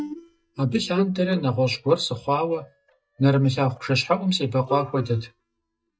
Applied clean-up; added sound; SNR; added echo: neural mask model DeepFilterNet 3.